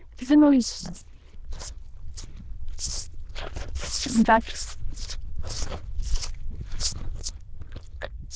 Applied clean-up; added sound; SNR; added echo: neural diffusion model UNIVERSE++.